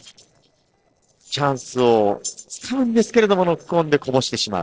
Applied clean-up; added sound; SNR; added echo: neural separator model SepFormer DNS4.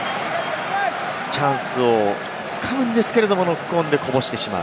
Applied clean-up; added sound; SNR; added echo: none; Keys jangling; 14 dB; none.